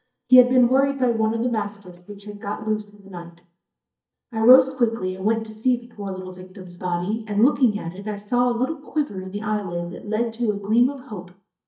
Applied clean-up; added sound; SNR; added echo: neural mask model DeepFilterNet 3.